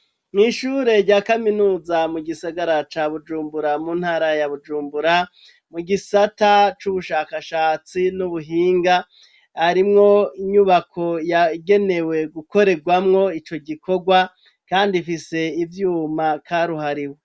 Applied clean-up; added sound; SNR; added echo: none; none; none; none.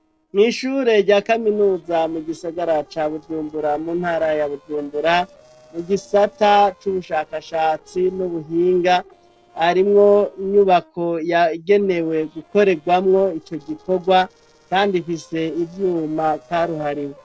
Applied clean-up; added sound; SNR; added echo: neural separator model SepFormer DNS4.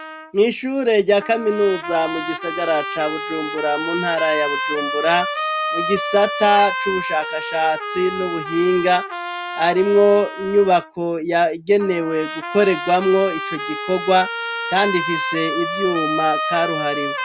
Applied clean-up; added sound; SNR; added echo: none; Trumpet; 6 dB; none.